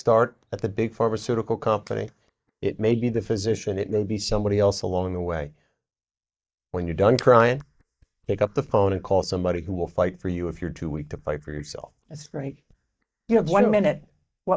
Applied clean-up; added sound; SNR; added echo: neural mask model DeepFilterNet 3.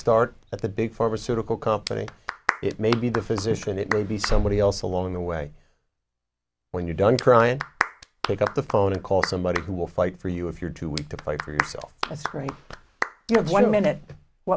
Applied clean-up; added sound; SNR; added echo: none; Clapping; 9 dB; none.